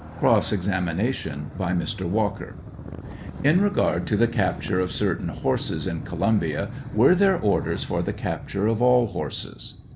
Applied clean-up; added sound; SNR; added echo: none; Motorcycle; 12 dB; none.